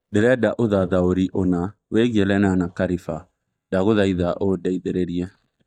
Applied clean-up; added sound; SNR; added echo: neural mask model DeepFilterNet 3.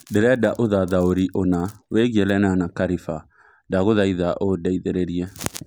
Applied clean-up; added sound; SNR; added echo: none; none; none; none.